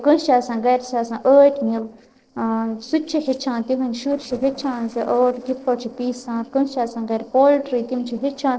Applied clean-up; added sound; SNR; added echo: neural separator model SepFormer DNS4.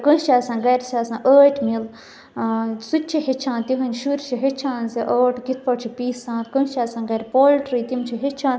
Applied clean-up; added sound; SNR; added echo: none; none; none; none.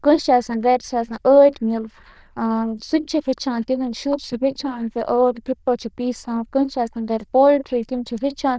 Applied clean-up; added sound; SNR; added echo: neural diffusion model UNIVERSE++.